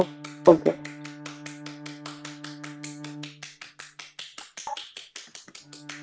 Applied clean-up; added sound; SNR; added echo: none; Clapping + Bowed string instrument; 12 dB; none.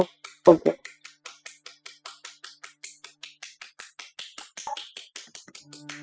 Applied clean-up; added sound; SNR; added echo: classical method spectral subtraction.